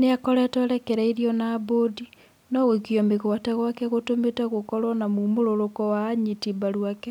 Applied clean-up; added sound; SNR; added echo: none; none; none; none.